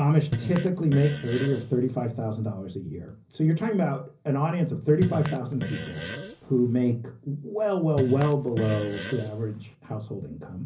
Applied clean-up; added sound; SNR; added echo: none; Fart; 8 dB; reverberation time 0.5 s.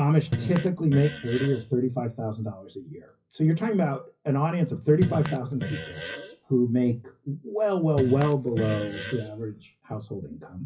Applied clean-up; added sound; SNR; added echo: classical method WPE with log-MMSE.